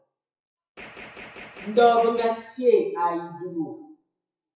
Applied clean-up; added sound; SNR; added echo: classical method WPE with log-MMSE.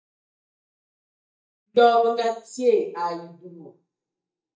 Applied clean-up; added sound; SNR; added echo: neural mask model DeepFilterNet 3.